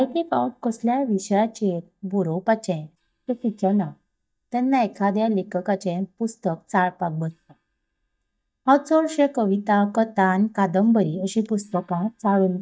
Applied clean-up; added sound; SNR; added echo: neural mask model DeepFilterNet 3.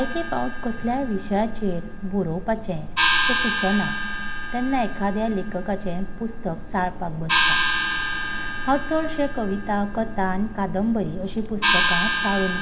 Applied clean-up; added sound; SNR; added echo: none; Gong; -1 dB; none.